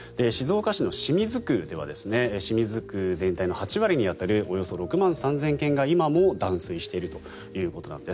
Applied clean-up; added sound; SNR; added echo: none; none; none; none.